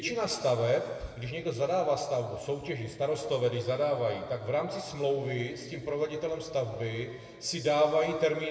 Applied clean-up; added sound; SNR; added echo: none; none; none; reverberation time 2.0 s.